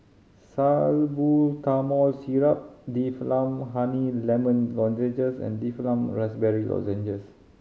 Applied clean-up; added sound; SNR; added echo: none; none; none; none.